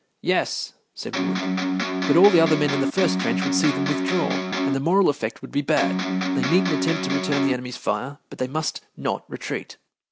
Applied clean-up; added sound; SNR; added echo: none; Electric guitar; 0 dB; none.